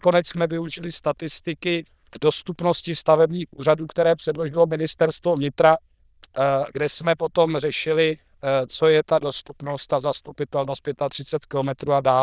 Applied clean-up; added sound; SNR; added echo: neural diffusion model UNIVERSE++.